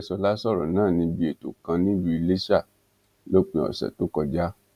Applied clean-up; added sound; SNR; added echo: none; none; none; none.